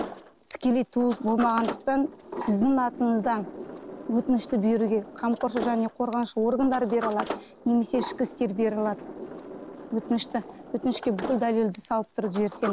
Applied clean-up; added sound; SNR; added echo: none; Sliding door; 12 dB; none.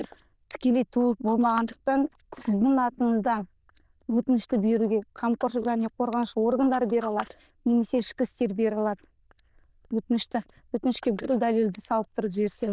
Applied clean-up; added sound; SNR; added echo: neural diffusion model UNIVERSE++.